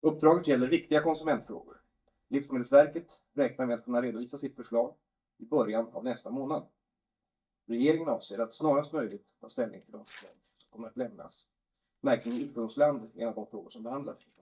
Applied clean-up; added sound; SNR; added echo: neural mask model DeepFilterNet 3.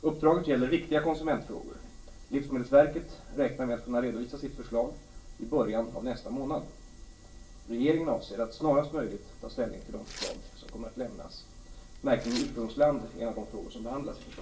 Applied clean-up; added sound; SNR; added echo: none; Tearing; 15 dB; reverberation time 0.3 s.